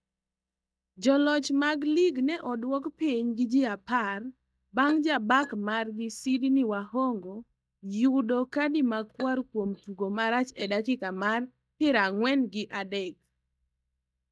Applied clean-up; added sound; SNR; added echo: neural mask model DeepFilterNet 3.